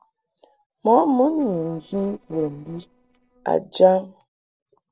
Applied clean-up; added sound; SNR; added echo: neural separator model SepFormer DNS4.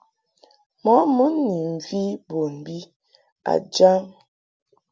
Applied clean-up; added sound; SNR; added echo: none; none; none; none.